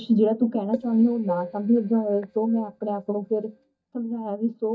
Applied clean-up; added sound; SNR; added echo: neural mask model DeepFilterNet 3.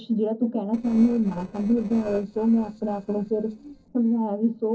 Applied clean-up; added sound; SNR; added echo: neural separator model SepFormer DNS4.